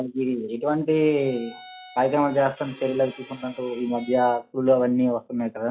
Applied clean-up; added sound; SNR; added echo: classical method log-MMSE.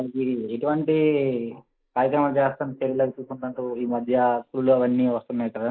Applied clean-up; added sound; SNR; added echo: neural mask model Resemble Enhance denoiser.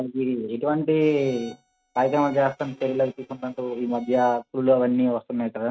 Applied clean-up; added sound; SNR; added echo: neural mask model RNNoise.